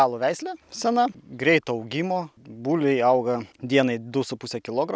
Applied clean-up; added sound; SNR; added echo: none; none; none; none.